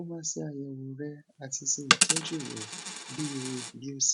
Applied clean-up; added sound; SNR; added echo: none; Coin (dropping); -2 dB; none.